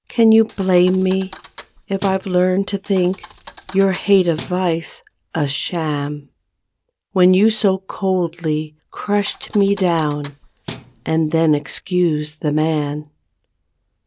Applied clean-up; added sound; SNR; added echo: none; Thump, thud; 17 dB; none.